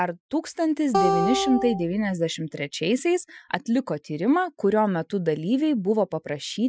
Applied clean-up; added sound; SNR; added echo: classical method Wiener filter.